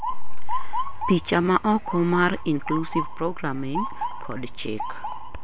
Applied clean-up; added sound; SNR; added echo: none; Motor vehicle (road) / Siren; 11 dB; none.